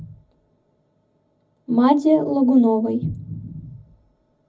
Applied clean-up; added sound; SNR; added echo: none; none; none; reverberation time 0.4 s.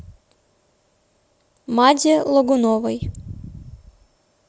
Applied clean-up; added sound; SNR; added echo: none; none; none; none.